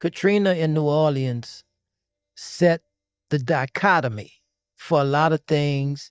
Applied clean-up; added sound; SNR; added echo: neural mask model DeepFilterNet 3.